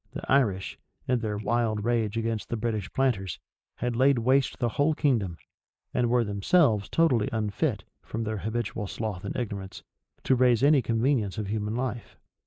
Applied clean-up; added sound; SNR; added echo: neural mask model Resemble Enhance denoiser.